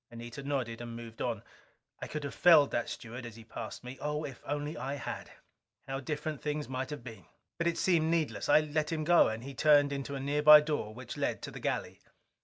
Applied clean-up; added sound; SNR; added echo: none; none; none; none.